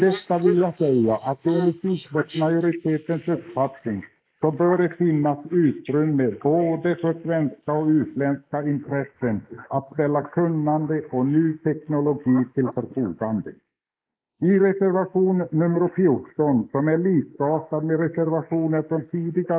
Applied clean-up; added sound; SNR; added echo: neural mask model Resemble Enhance denoiser.